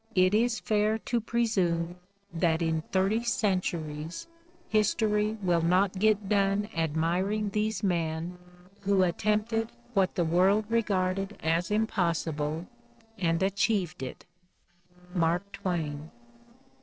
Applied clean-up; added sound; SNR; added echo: neural separator model SepFormer DNS4.